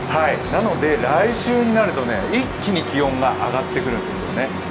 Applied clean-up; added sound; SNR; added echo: none; Truck; 7 dB; none.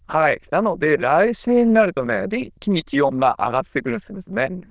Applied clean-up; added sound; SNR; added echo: neural diffusion model UNIVERSE++.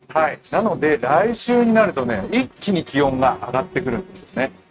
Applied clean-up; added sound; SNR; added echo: neural mask model RNNoise.